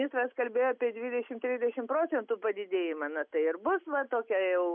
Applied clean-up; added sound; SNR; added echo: none; none; none; none.